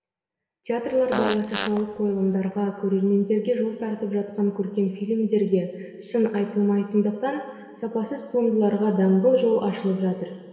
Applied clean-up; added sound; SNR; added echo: none; Fart; 8 dB; reverberation time 2.8 s.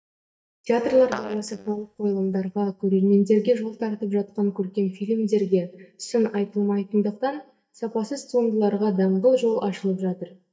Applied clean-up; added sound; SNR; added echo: neural mask model DeepFilterNet 3.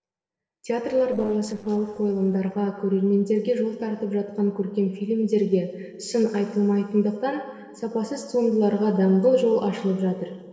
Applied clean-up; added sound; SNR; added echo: neural separator model SepFormer DNS4.